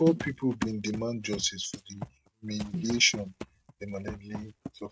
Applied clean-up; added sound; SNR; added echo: neural mask model RNNoise.